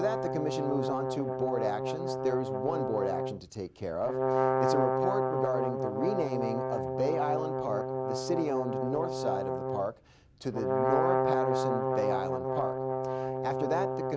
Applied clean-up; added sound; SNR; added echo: none; Brass instrument; -3 dB; none.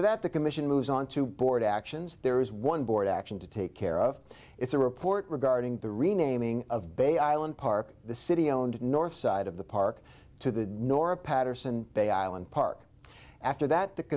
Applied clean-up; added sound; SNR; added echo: none; none; none; none.